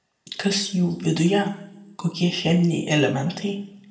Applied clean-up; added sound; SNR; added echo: none; none; none; reverberation time 0.5 s.